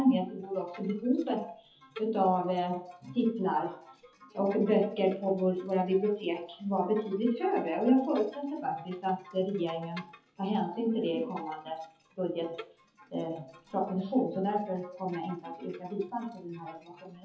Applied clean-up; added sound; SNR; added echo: classical method WPE with log-MMSE.